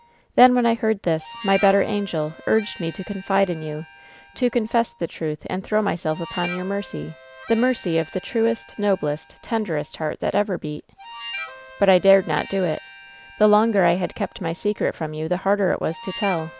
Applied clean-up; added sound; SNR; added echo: none; Harmonica; 17 dB; none.